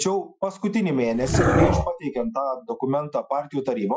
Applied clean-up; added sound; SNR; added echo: classical method Wiener filter.